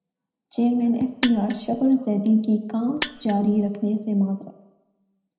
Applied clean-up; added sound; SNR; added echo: none; Mechanisms; 11 dB; reverberation time 0.8 s.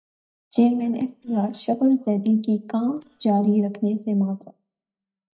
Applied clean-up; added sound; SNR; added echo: neural mask model DeepFilterNet 3.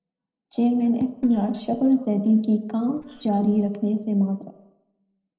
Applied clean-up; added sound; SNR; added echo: neural separator model SepFormer DNS4.